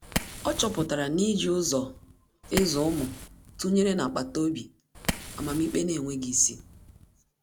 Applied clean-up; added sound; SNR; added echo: none; Fire; 10 dB; none.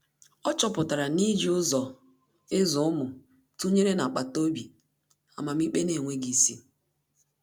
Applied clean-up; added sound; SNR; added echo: none; none; none; none.